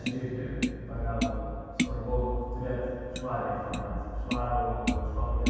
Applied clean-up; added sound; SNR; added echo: none; Tap; 5 dB; reverberation time 2.1 s.